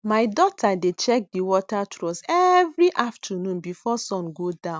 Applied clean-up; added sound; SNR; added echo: none; none; none; none.